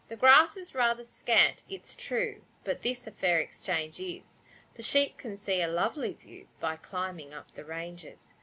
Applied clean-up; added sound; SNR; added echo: none; none; none; none.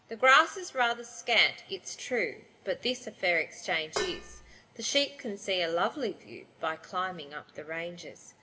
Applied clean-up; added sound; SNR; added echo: none; Dishes, pots, and pans; 6 dB; reverberation time 1.9 s.